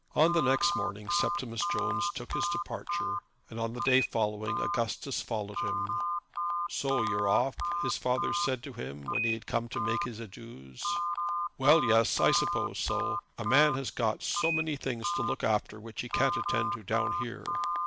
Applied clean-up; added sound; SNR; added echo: none; Telephone; 2 dB; none.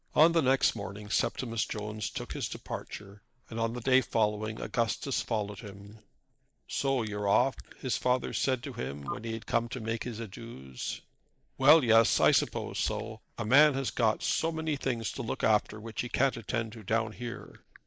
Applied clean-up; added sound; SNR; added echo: neural mask model Resemble Enhance denoiser.